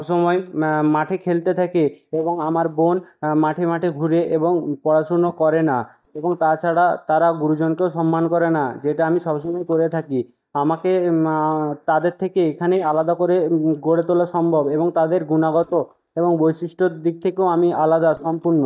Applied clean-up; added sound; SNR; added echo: neural mask model DeepFilterNet 3.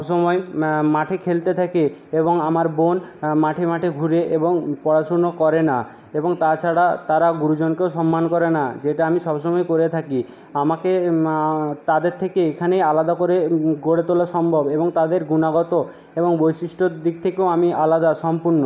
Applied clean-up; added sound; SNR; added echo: none; none; none; none.